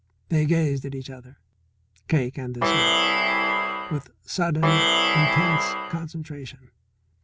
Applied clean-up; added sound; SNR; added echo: none; Plucked string instrument; -5 dB; none.